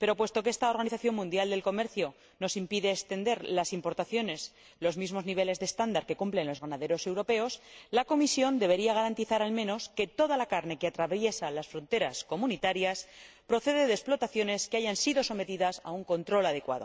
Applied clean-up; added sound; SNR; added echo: none; none; none; none.